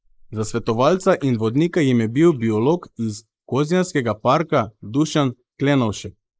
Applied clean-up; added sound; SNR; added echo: neural mask model Resemble Enhance denoiser.